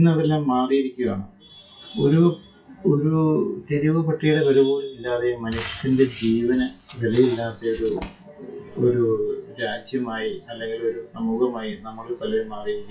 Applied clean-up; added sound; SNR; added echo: classical method WPE with log-MMSE.